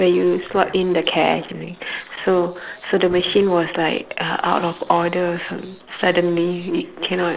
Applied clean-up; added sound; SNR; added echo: neural separator model SepFormer DNS4.